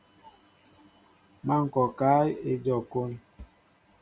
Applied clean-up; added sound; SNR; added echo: none; none; none; none.